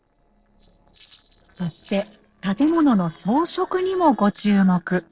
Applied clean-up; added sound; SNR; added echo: neural separator model SepFormer DNS4.